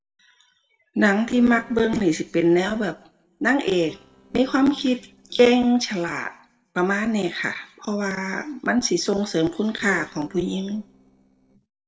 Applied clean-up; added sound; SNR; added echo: neural separator model SepFormer DNS4.